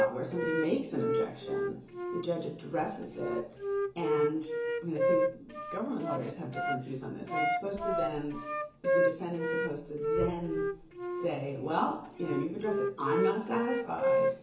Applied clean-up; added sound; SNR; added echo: none; Wind instrument, woodwind instrument; -2 dB; reverberation time 0.7 s.